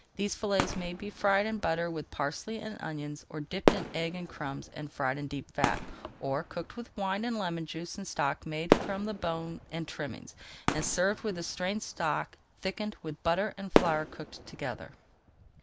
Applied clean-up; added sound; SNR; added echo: none; Fireworks; 2 dB; none.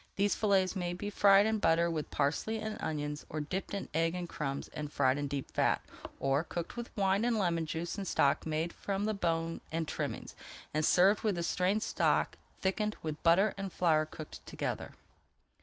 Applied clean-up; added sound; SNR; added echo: none; none; none; none.